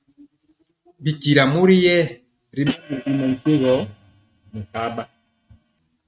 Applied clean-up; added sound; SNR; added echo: neural mask model RNNoise.